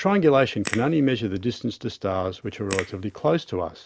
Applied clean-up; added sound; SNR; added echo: none; Crack / Crackle; 13 dB; none.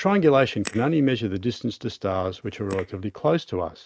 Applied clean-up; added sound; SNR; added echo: neural mask model RNNoise.